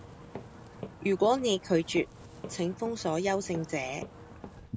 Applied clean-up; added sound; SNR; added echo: none; Wind + Walk, footsteps; 14 dB; none.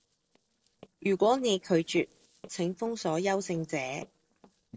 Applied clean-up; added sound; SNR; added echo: neural separator model SepFormer DNS4.